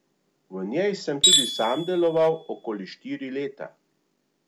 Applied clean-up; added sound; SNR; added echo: none; Tools; 0 dB; none.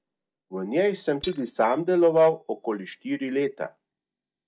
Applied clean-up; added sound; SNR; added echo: neural mask model DeepFilterNet 3.